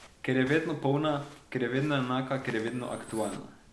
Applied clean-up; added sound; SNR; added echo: none; Walk, footsteps + Cutlery, silverware; 20 dB; none.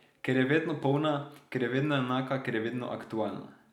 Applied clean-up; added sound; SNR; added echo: none; none; none; none.